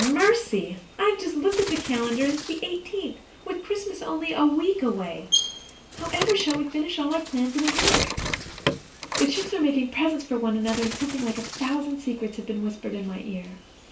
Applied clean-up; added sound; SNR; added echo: none; Bird; 6 dB; reverberation time 0.3 s.